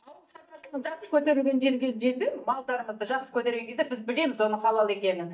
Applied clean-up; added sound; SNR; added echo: neural mask model DeepFilterNet 3.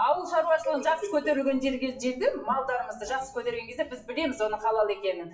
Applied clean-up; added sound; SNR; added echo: classical method WPE with log-MMSE.